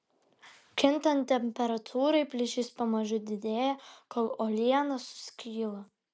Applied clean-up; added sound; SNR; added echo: none; none; none; none.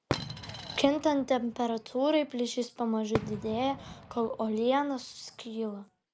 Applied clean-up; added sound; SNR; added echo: none; Coin (dropping) + Fireworks; 11 dB; none.